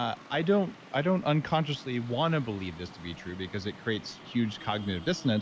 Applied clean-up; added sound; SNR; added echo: none; Traffic noise, roadway noise; 18 dB; none.